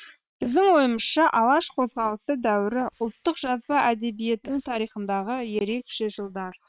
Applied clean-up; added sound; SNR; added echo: neural separator model SepFormer WHAM!.